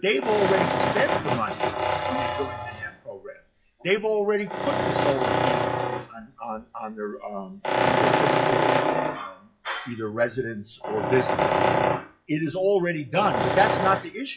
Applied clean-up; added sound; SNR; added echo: classical method WPE with log-MMSE.